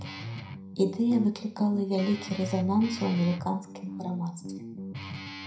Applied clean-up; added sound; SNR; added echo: none; Guitar; 11 dB; reverberation time 0.4 s.